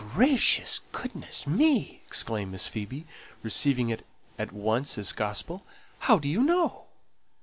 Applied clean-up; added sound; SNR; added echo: none; none; none; none.